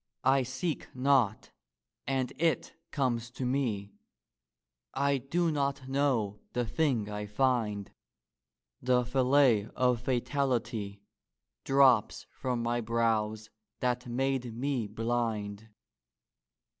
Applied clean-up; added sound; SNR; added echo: none; none; none; none.